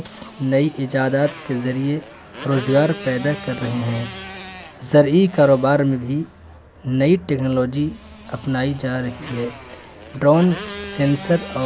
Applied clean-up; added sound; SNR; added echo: none; Motorcycle; 17 dB; none.